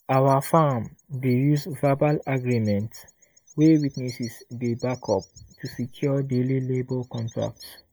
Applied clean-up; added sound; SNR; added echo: neural mask model Resemble Enhance denoiser.